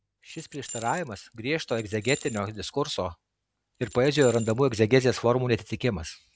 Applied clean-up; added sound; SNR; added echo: none; Keys jangling; 17 dB; none.